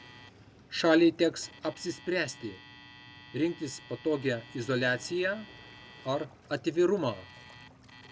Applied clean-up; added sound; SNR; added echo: none; Waves, surf + Alarm; 20 dB; none.